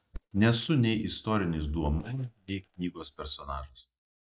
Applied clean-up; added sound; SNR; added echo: neural mask model DeepFilterNet 3.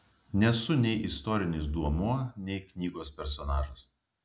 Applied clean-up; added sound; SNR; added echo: none; none; none; none.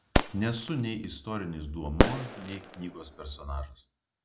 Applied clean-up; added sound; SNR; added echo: none; Fireworks; -4 dB; none.